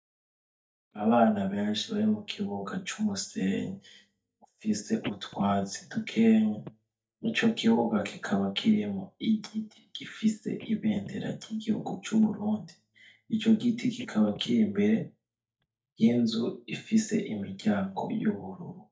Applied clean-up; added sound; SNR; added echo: neural mask model DeepFilterNet 3.